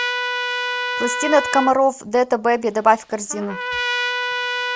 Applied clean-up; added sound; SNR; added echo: none; Trumpet; 4 dB; none.